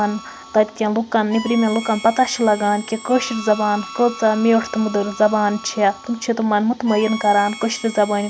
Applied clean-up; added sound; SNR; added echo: none; Harmonica; 16 dB; none.